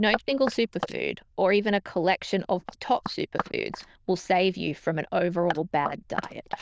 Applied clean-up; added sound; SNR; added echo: neural diffusion model UNIVERSE++.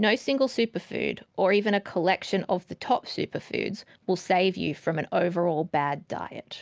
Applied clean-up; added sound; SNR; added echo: none; none; none; none.